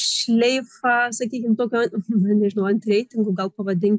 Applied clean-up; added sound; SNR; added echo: none; none; none; none.